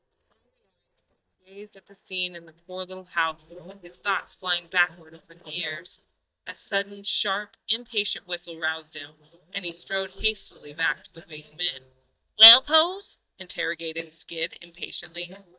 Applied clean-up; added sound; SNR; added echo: neural mask model DeepFilterNet 3.